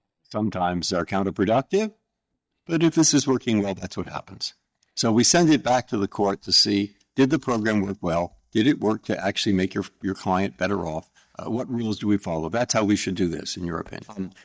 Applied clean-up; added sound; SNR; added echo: neural mask model DeepFilterNet 3.